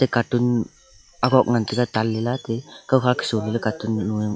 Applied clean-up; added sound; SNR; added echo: classical method log-MMSE.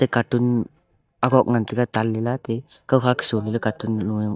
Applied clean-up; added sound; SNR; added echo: neural mask model DeepFilterNet 3.